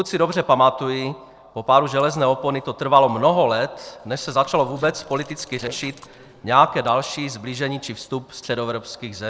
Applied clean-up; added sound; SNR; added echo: neural separator model SepFormer DNS4.